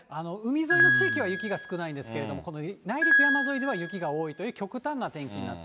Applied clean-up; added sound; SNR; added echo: none; Piano; -4 dB; none.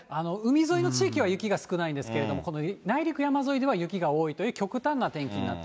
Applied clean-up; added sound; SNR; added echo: none; none; none; none.